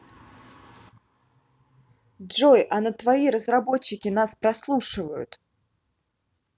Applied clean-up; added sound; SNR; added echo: none; none; none; none.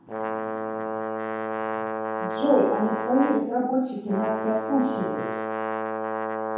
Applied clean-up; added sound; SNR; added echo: none; Brass instrument; 2 dB; reverberation time 0.8 s.